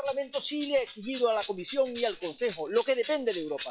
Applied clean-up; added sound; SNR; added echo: classical method log-MMSE.